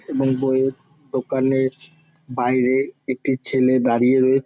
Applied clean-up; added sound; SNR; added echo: none; none; none; none.